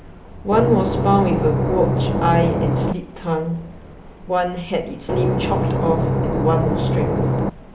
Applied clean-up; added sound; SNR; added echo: none; Engine / Boat, Water vehicle; -3 dB; reverberation time 1.1 s.